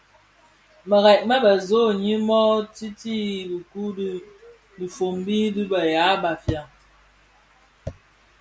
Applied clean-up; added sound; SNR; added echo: none; none; none; none.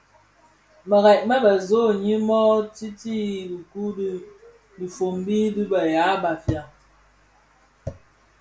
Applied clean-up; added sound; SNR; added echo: none; none; none; reverberation time 0.3 s.